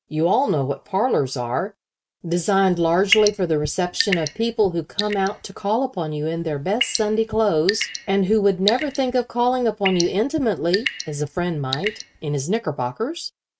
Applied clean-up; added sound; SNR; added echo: neural mask model RNNoise.